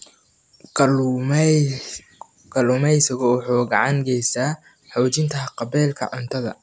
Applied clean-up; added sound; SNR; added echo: none; none; none; none.